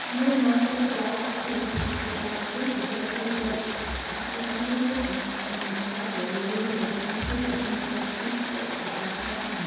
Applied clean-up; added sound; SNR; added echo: none; Water; -1 dB; reverberation time 2.0 s.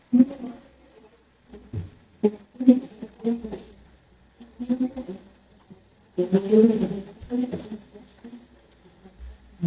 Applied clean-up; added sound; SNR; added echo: neural mask model DeepFilterNet 3.